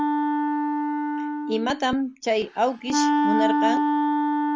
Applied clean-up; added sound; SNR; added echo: none; Wind instrument, woodwind instrument; -4 dB; none.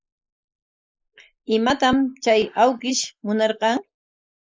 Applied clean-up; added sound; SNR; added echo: neural mask model Resemble Enhance denoiser.